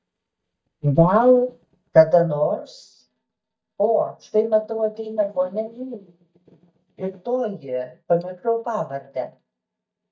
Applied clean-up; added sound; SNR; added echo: neural mask model DeepFilterNet 3.